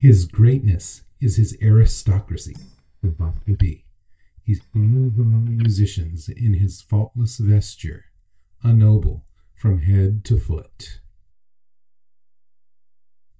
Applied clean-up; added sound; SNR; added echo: neural mask model DeepFilterNet 3.